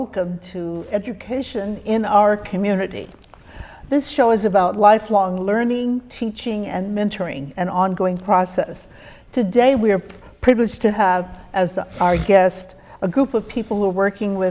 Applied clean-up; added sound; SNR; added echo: none; none; none; none.